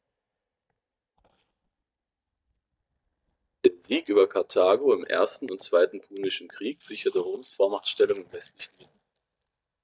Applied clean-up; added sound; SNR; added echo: neural mask model DeepFilterNet 3.